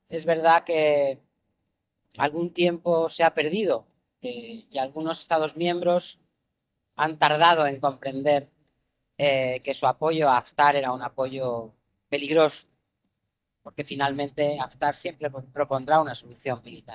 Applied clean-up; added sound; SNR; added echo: neural mask model DeepFilterNet 3.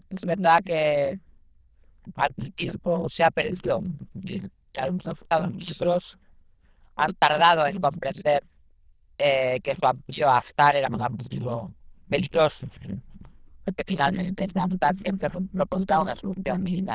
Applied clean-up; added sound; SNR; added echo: neural diffusion model UNIVERSE++.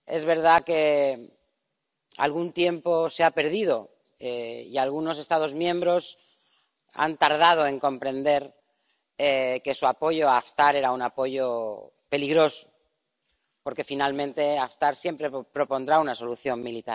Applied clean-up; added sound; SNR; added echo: none; none; none; none.